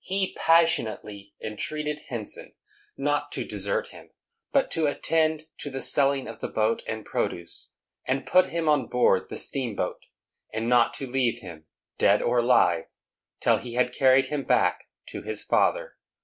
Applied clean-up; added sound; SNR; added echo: none; none; none; none.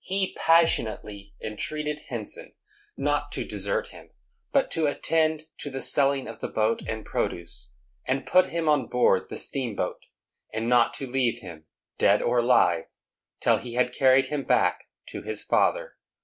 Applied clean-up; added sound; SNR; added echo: none; Bass drum; 19 dB; none.